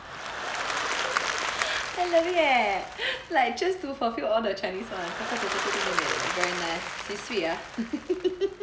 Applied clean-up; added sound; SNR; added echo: none; Applause; 4 dB; none.